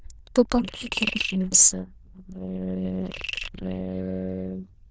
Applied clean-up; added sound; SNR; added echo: neural diffusion model UNIVERSE++.